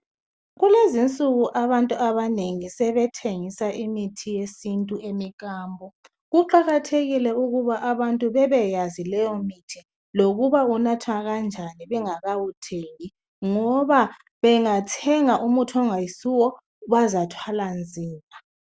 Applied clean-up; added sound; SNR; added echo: none; none; none; none.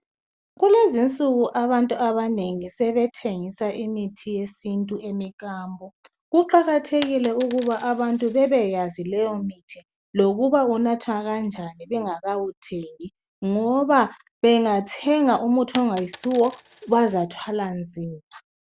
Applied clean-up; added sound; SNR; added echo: none; Coin (dropping); 14 dB; none.